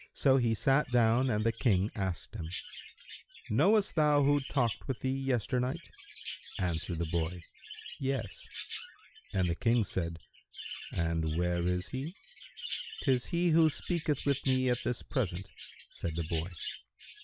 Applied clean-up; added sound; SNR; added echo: none; Chirp, tweet; 13 dB; none.